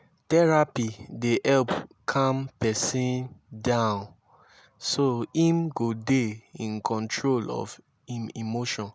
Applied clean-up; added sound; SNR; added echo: none; none; none; none.